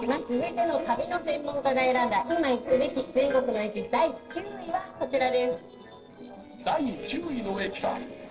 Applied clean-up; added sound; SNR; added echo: neural separator model SepFormer DNS4.